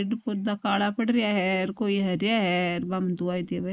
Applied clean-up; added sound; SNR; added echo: neural mask model Resemble Enhance denoiser.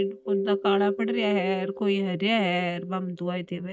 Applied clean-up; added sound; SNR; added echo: neural mask model DeepFilterNet 3.